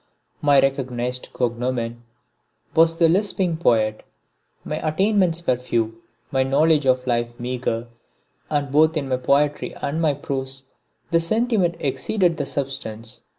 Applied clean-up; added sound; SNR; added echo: none; none; none; none.